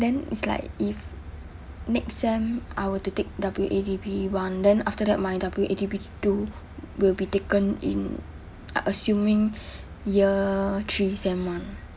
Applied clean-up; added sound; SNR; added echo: none; none; none; none.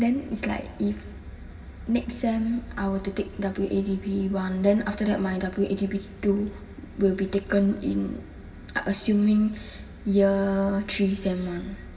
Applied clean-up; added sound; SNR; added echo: none; none; none; reverberation time 2.2 s.